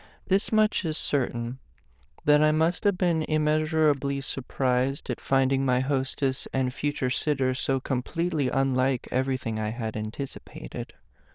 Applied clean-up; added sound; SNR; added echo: neural diffusion model UNIVERSE++.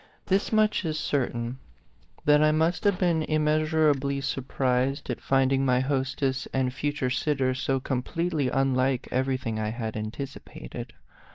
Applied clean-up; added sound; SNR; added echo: neural mask model DeepFilterNet 3.